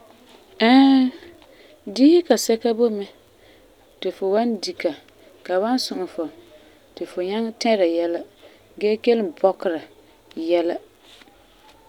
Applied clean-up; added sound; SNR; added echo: none; none; none; none.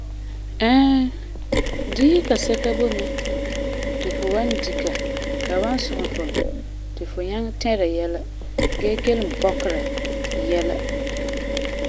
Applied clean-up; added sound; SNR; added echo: none; Mechanisms; 1 dB; none.